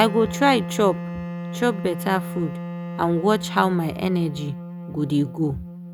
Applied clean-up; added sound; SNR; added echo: none; Wind instrument, woodwind instrument; 8 dB; none.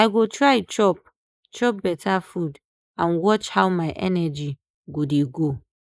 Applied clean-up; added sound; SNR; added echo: neural mask model Resemble Enhance denoiser.